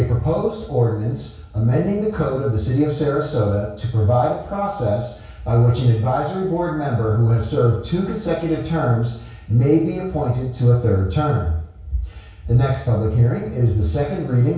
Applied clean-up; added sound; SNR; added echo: none; none; none; reverberation time 0.6 s.